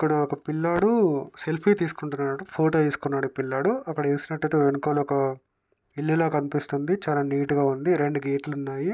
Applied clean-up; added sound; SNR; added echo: none; none; none; none.